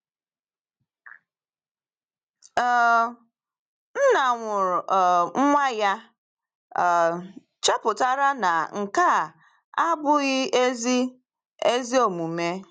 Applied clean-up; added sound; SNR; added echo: none; none; none; none.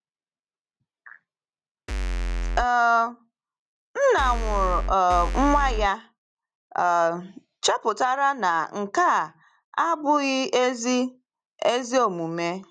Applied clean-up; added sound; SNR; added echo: none; Bass drum / Keyboard (musical); 1 dB; none.